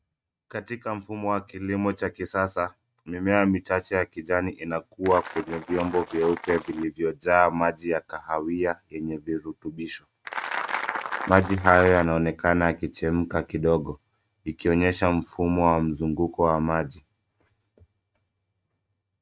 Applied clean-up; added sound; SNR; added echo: neural mask model RNNoise.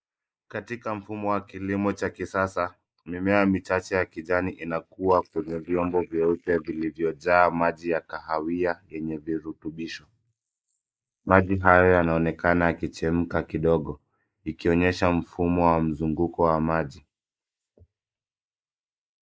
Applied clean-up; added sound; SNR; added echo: neural mask model Resemble Enhance denoiser.